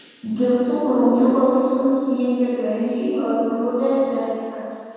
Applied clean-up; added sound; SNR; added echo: none; none; none; reverberation time 2.1 s.